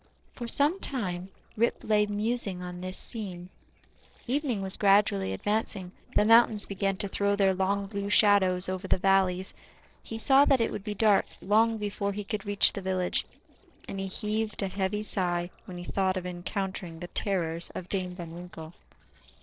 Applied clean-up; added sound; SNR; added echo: neural separator model SepFormer DNS4.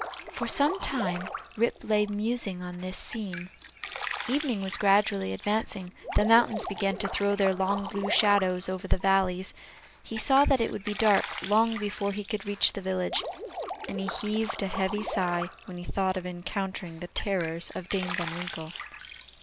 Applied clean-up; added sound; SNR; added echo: none; Drip; 11 dB; none.